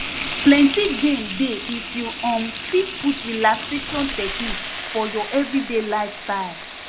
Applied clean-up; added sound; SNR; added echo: none; Frying (food); 8 dB; reverberation time 0.2 s.